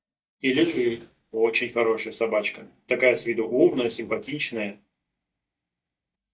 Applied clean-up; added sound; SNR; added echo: neural mask model DeepFilterNet 3.